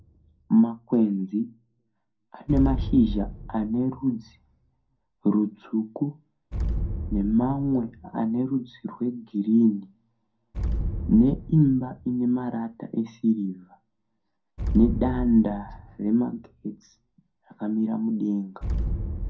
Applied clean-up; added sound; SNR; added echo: none; Explosion; 8 dB; reverberation time 0.2 s.